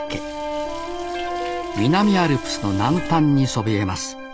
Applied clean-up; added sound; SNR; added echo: none; Guitar + Liquid; 14 dB; none.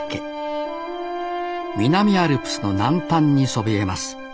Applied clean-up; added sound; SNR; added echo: none; none; none; none.